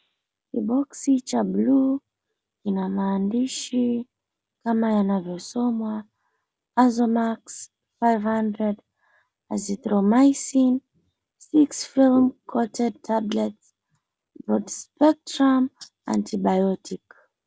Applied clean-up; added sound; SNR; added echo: none; none; none; none.